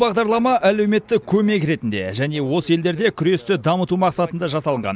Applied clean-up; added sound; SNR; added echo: none; none; none; none.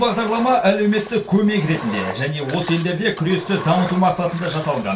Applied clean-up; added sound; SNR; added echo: none; Engine; 14 dB; reverberation time 0.3 s.